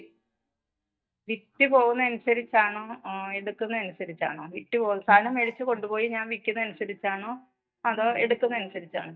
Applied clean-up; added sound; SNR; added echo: neural mask model DeepFilterNet 3.